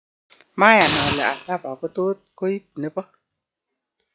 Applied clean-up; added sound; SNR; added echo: classical method log-MMSE.